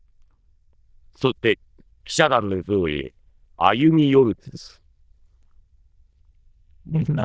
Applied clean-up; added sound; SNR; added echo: neural diffusion model UNIVERSE++.